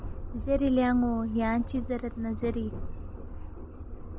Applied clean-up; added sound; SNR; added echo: none; Subway, metro, underground; 6 dB; none.